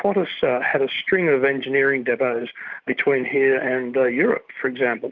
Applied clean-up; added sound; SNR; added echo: none; none; none; none.